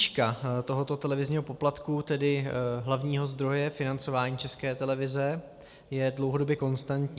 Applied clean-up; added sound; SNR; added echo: none; none; none; none.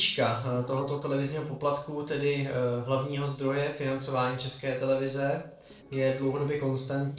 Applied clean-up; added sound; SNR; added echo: neural separator model SepFormer DNS4.